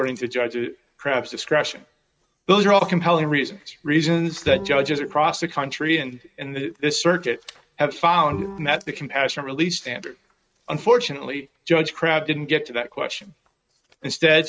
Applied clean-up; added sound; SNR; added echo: neural mask model RNNoise.